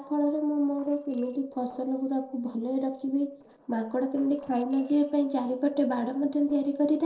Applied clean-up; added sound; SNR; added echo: neural separator model SepFormer DNS4.